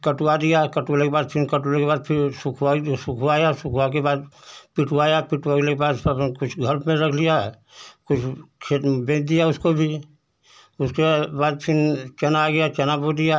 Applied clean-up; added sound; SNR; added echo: none; none; none; none.